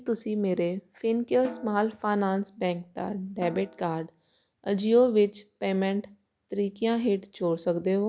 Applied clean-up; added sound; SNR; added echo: none; Snare drum; 20 dB; none.